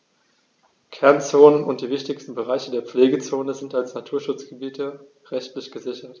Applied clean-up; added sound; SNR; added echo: none; none; none; none.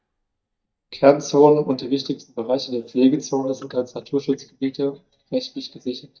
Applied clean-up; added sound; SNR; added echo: neural mask model DeepFilterNet 3.